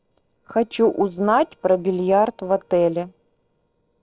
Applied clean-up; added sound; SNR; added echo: neural separator model SepFormer DNS4.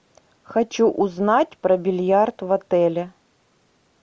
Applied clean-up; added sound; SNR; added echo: none; none; none; none.